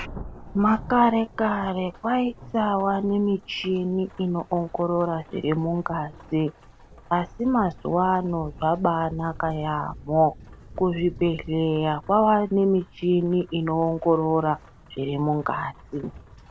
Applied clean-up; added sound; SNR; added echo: none; Rain / Thunderstorm; 19 dB; none.